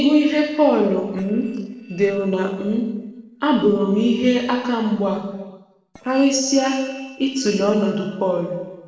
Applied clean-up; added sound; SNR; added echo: neural separator model SepFormer DNS4.